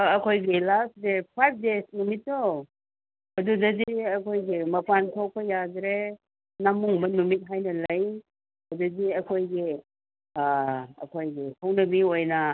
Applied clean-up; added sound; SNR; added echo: none; none; none; none.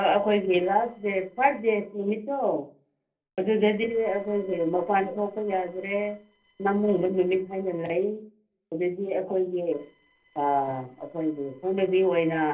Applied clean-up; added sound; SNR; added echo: neural separator model SepFormer DNS4.